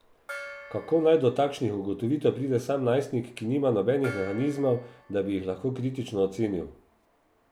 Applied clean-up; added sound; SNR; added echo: none; Gong; 20 dB; none.